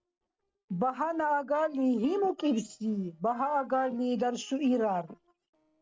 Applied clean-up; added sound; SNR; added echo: neural separator model SepFormer DNS4.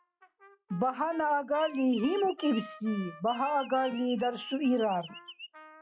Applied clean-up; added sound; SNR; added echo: classical method log-MMSE.